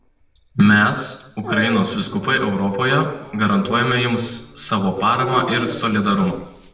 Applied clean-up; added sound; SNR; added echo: none; Dog; 16 dB; reverberation time 0.8 s.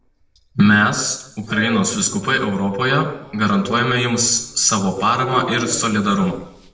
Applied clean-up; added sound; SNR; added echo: neural separator model SepFormer DNS4.